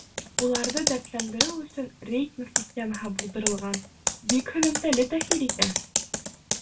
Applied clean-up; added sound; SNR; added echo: none; Computer keyboard; 1 dB; reverberation time 0.2 s.